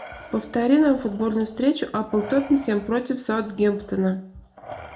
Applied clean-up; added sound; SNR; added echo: none; Respiratory sounds; 19 dB; reverberation time 0.3 s.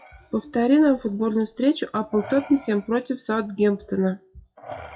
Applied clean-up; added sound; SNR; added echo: classical method WPE with log-MMSE.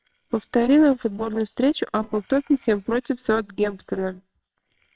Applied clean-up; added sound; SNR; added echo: neural separator model SepFormer WHAMR!.